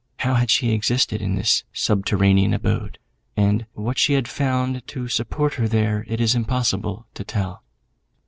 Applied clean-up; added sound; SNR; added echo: none; none; none; none.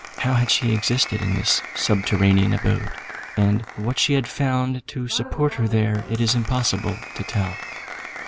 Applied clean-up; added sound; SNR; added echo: none; Applause; 14 dB; none.